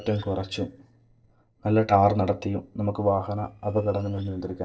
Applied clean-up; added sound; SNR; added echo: neural separator model SepFormer DNS4.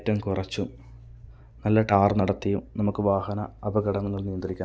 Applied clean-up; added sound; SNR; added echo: none; none; none; none.